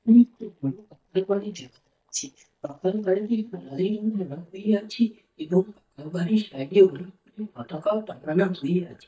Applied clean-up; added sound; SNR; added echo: neural mask model DeepFilterNet 3.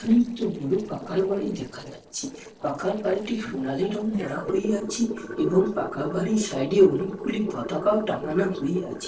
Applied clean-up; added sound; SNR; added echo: neural separator model SepFormer DNS4.